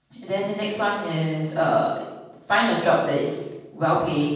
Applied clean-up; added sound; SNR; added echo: none; none; none; reverberation time 1.2 s.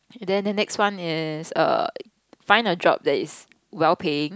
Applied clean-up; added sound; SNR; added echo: none; none; none; none.